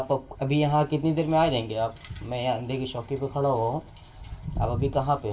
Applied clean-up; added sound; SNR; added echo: none; none; none; reverberation time 0.3 s.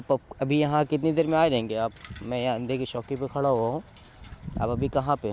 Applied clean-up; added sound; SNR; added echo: none; none; none; none.